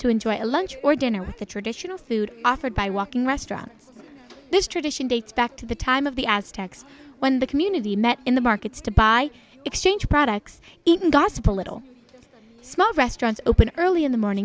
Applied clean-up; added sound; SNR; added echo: none; none; none; none.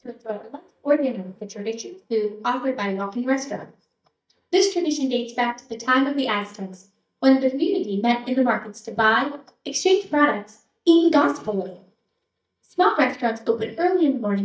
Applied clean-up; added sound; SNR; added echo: neural mask model DeepFilterNet 3.